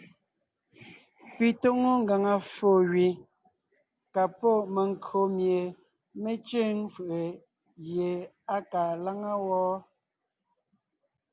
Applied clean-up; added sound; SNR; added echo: none; none; none; none.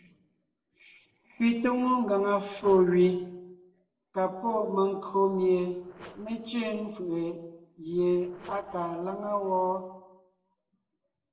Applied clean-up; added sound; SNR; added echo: neural separator model SepFormer DNS4.